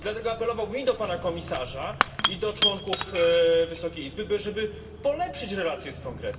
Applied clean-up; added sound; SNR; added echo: none; Shatter / Crushing; 5 dB; reverberation time 1.7 s.